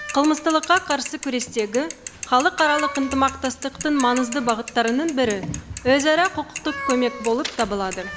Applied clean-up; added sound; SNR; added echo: none; Mechanisms / Bicycle + Meow; 12 dB; none.